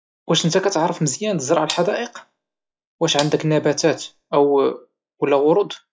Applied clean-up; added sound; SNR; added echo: classical method log-MMSE.